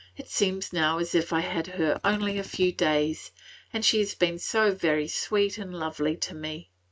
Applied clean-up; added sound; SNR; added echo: neural mask model RNNoise.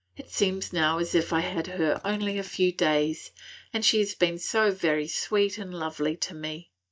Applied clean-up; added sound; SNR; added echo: neural mask model DeepFilterNet 3.